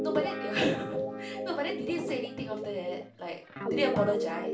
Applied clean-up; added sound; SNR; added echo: none; Guitar; 2 dB; reverberation time 0.3 s.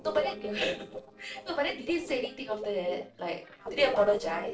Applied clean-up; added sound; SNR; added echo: neural separator model SepFormer DNS4.